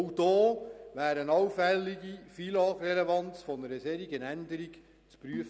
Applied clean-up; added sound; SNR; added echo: none; none; none; none.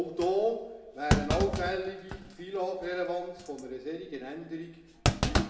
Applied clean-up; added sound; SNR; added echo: none; Thump, thud; 0 dB; reverberation time 0.8 s.